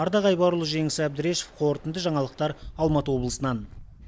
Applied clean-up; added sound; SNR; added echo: none; none; none; none.